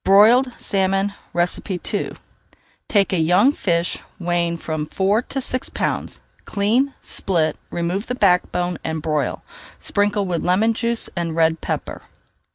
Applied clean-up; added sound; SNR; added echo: none; none; none; none.